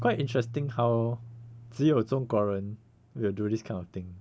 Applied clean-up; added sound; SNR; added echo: none; Keyboard (musical); 14 dB; none.